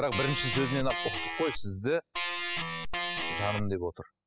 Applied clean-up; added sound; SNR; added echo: classical method spectral subtraction.